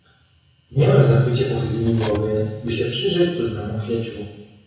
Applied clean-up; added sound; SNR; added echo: none; Cutlery, silverware; 17 dB; reverberation time 1.0 s.